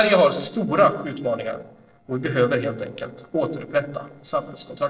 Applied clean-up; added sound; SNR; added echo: neural separator model SepFormer DNS4.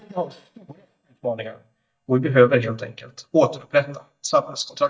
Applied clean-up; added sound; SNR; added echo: neural mask model DeepFilterNet 3.